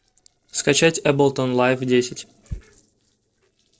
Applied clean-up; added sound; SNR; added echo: neural separator model SepFormer DNS4.